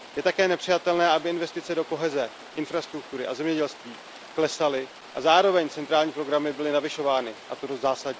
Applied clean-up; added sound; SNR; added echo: none; Rain; 18 dB; none.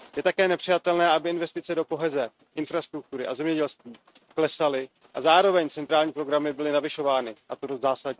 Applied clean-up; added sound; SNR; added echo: neural mask model RNNoise.